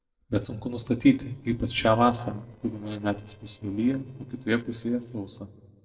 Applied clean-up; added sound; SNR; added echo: neural separator model SepFormer DNS4.